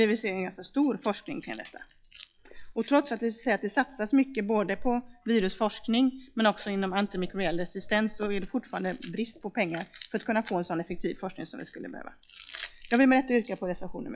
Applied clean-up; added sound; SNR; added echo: classical method log-MMSE.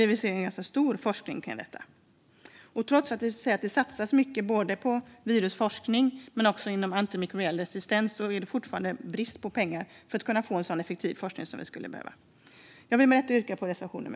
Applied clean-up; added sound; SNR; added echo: none; none; none; none.